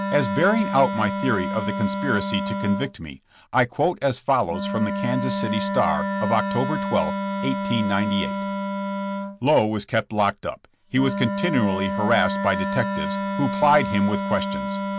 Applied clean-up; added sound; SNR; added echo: none; Wind instrument, woodwind instrument; 3 dB; none.